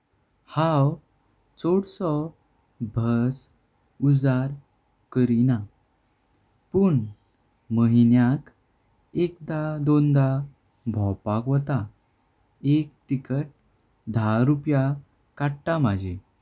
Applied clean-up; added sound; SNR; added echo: none; none; none; none.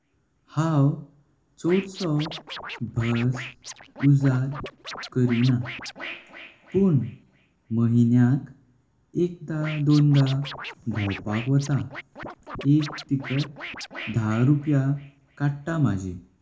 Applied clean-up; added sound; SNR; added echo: none; Scratching (performance technique); 16 dB; reverberation time 0.3 s.